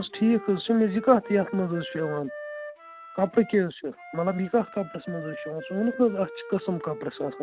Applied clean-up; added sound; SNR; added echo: none; Wind instrument, woodwind instrument; 14 dB; none.